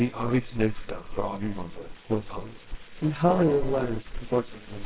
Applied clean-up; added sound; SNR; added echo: neural separator model SepFormer WHAMR!.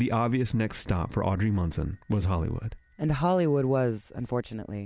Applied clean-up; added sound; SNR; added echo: none; none; none; none.